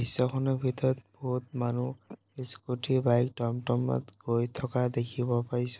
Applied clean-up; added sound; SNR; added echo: neural separator model SepFormer DNS4.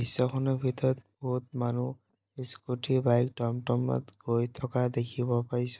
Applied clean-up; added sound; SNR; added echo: neural mask model DeepFilterNet 3.